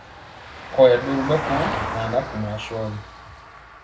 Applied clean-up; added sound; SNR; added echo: none; Vehicle; 8 dB; reverberation time 0.3 s.